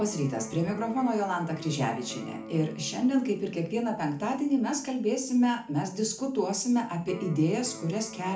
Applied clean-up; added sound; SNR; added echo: none; Electric guitar; 17 dB; reverberation time 0.4 s.